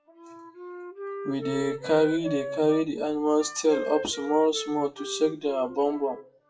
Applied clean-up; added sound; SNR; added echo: classical method WPE with log-MMSE.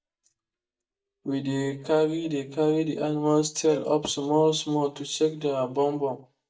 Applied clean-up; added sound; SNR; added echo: neural mask model DeepFilterNet 3.